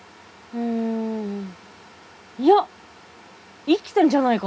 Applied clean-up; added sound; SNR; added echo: none; none; none; reverberation time 0.3 s.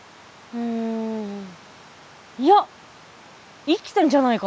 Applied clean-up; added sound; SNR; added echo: none; none; none; none.